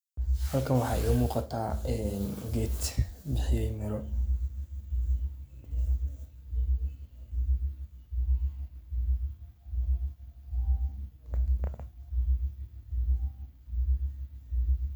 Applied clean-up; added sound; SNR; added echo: none; none; none; none.